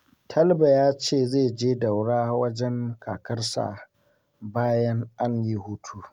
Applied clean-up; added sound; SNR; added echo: none; none; none; none.